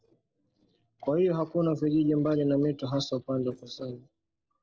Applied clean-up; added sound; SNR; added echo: neural separator model SepFormer DNS4.